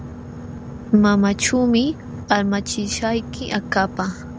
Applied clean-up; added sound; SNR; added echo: none; Boat, Water vehicle; 12 dB; none.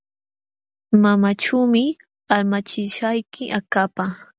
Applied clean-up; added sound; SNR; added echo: none; none; none; none.